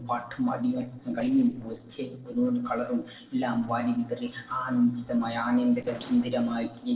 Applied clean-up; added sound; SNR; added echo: neural separator model SepFormer DNS4.